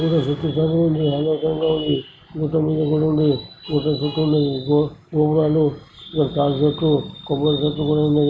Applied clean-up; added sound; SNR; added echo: none; none; none; none.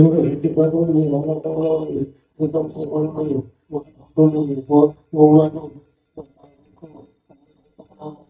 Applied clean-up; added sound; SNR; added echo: neural mask model DeepFilterNet 3.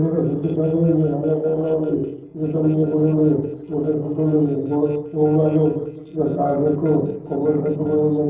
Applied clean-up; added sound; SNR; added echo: neural separator model SepFormer DNS4.